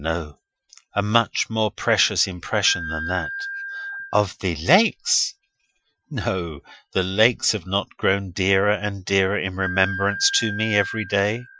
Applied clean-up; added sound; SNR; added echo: classical method Wiener filter.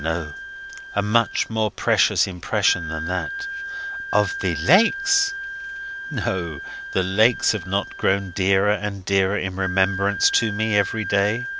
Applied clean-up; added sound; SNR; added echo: none; Wind instrument, woodwind instrument; 9 dB; none.